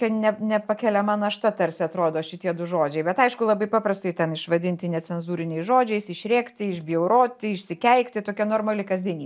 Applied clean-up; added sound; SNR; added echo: none; none; none; none.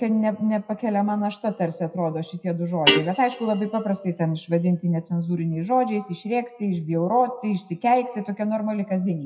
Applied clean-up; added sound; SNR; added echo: classical method WPE with log-MMSE.